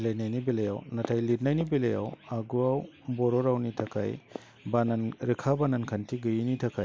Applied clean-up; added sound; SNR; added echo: none; Walk, footsteps; 15 dB; none.